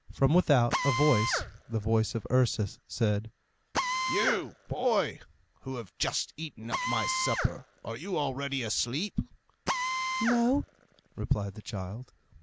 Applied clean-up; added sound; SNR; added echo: none; Drill; 6 dB; none.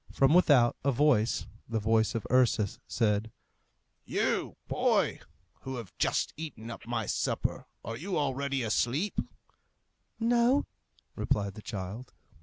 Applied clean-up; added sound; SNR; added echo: none; none; none; none.